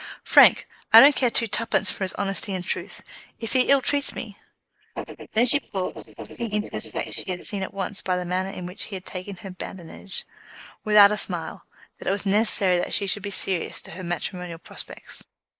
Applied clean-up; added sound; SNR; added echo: neural mask model Resemble Enhance denoiser.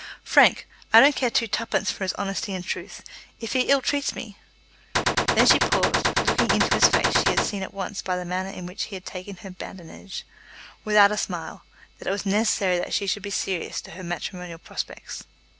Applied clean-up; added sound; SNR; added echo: none; Gunshot, gunfire; -3 dB; none.